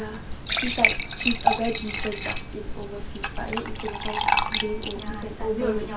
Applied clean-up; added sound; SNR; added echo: none; Fill (with liquid) / Trickle, dribble / Glass; -3 dB; none.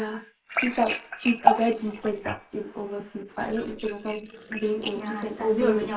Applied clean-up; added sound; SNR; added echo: neural mask model Resemble Enhance denoiser.